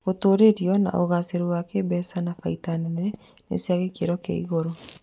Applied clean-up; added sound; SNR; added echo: none; none; none; none.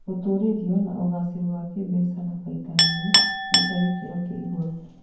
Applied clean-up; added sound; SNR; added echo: none; Chink, clink; 1 dB; reverberation time 0.9 s.